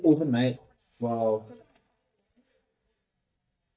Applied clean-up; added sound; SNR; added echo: neural mask model DeepFilterNet 3.